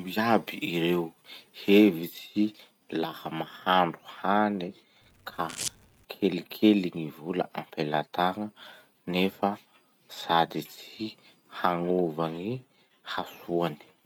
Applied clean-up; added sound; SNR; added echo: none; Domestic sounds, home sounds; 12 dB; none.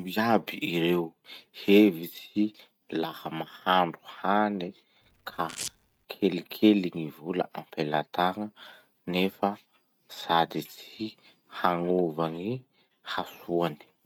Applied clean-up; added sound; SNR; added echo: neural mask model DeepFilterNet 3.